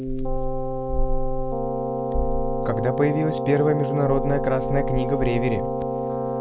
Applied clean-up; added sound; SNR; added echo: none; Keyboard (musical); 3 dB; none.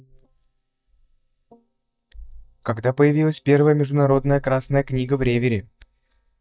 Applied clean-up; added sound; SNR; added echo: neural mask model DeepFilterNet 3.